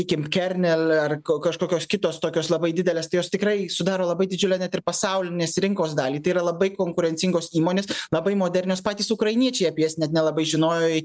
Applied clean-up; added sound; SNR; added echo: none; none; none; none.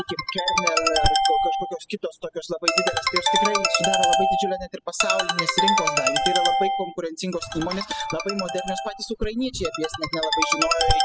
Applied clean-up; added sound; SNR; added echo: classical method spectral subtraction.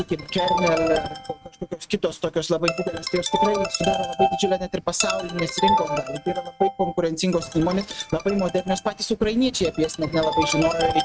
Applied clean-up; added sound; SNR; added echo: neural mask model RNNoise.